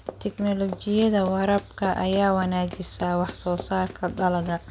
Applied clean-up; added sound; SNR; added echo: none; Run; 16 dB; none.